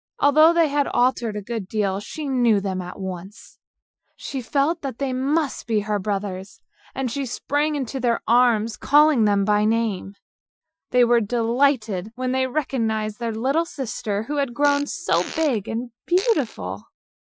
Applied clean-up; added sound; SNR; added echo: classical method Wiener filter.